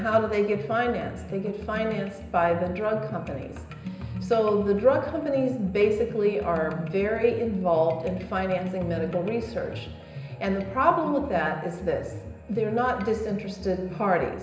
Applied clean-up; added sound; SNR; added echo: none; none; none; reverberation time 0.9 s.